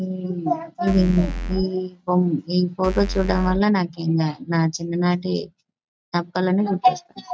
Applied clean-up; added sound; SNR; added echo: none; Bass drum / Keyboard (musical); 5 dB; none.